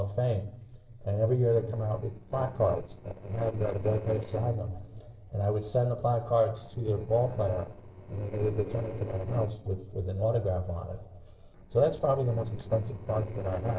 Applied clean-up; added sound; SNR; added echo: neural separator model SepFormer DNS4.